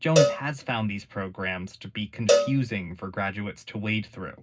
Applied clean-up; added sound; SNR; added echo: none; Cowbell; -1 dB; reverberation time 0.4 s.